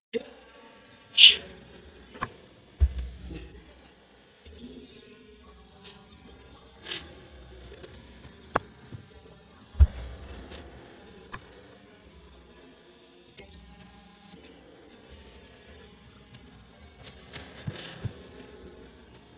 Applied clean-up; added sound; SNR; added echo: neural mask model DeepFilterNet 3.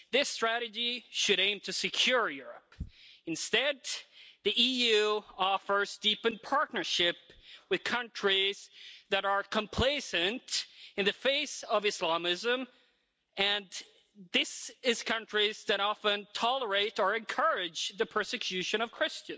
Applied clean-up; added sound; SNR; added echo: none; none; none; none.